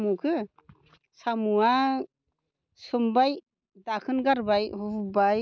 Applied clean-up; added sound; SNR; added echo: none; none; none; none.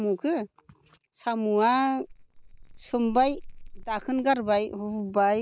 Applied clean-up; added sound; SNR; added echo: none; Bell; 14 dB; none.